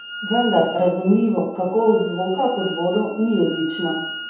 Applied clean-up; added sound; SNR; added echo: none; Wind instrument, woodwind instrument; 13 dB; reverberation time 0.7 s.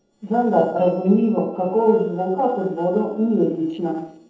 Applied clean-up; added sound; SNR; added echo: neural separator model SepFormer DNS4.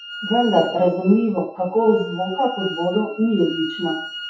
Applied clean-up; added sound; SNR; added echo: classical method WPE with log-MMSE.